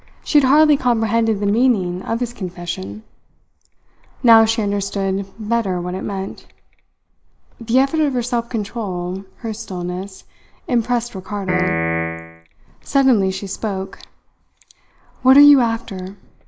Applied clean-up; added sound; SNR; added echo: none; Piano; 2 dB; none.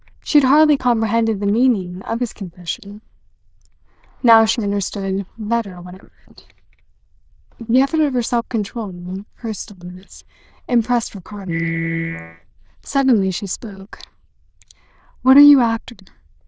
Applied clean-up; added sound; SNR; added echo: neural diffusion model UNIVERSE++.